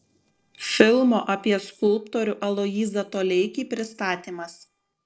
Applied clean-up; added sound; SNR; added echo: neural separator model SepFormer DNS4.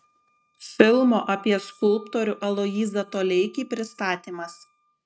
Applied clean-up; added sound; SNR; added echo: neural mask model RNNoise.